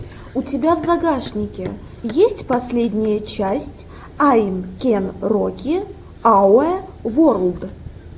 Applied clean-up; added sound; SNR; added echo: none; Run; 20 dB; none.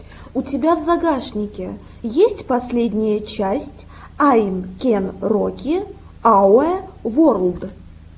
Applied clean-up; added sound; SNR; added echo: none; none; none; none.